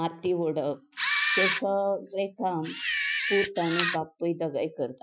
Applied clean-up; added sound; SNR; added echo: classical method Wiener filter.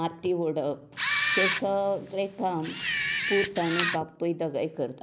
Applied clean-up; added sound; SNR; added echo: none; Camera; -3 dB; none.